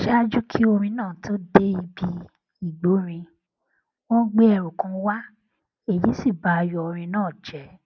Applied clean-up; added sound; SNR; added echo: none; none; none; none.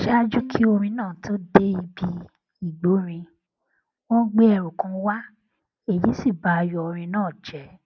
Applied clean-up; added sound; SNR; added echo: none; Bowed string instrument; 17 dB; none.